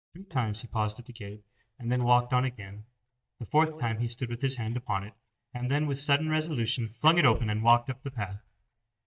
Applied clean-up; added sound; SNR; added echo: neural mask model DeepFilterNet 3.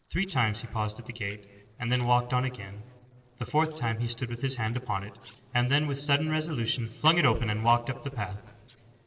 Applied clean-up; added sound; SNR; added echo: neural separator model SepFormer DNS4.